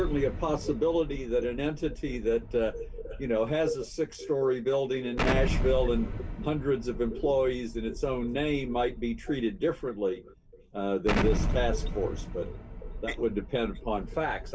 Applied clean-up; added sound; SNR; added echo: none; Explosion; 4 dB; none.